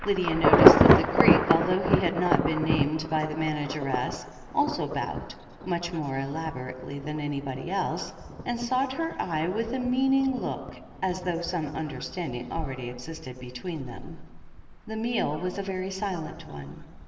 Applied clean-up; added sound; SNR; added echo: none; Thunder / Traffic noise, roadway noise / Rain / Insect; -1 dB; reverberation time 1.9 s.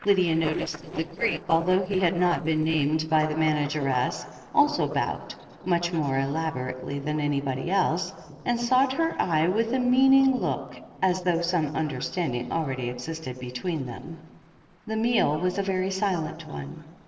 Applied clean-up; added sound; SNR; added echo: neural separator model SepFormer DNS4.